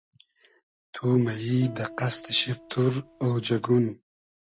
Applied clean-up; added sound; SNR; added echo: none; Piano; 19 dB; none.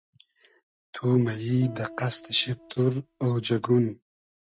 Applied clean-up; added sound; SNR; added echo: neural mask model RNNoise.